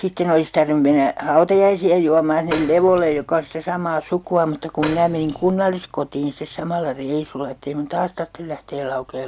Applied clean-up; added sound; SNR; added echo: none; Door; 11 dB; none.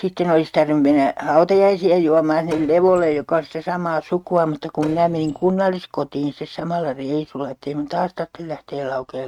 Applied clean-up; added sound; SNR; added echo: neural mask model RNNoise.